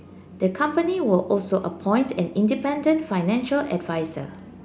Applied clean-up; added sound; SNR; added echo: none; none; none; none.